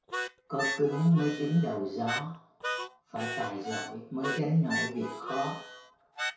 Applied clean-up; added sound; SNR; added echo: none; Harmonica; 6 dB; reverberation time 0.6 s.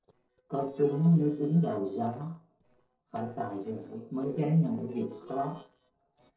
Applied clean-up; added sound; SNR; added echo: neural separator model SepFormer DNS4.